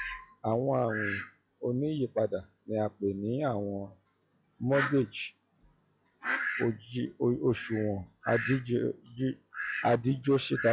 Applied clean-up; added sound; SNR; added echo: classical method log-MMSE.